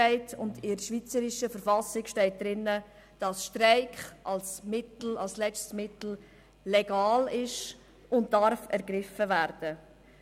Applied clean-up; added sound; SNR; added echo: none; none; none; none.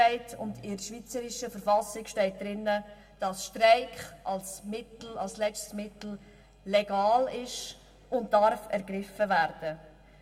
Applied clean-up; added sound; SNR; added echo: none; none; none; reverberation time 0.9 s.